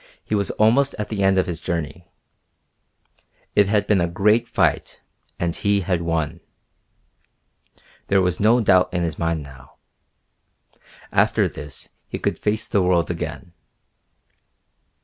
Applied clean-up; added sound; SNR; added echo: none; none; none; none.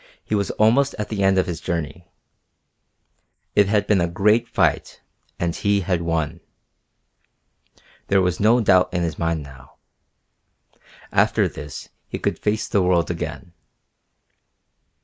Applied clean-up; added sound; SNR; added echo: neural mask model Resemble Enhance denoiser.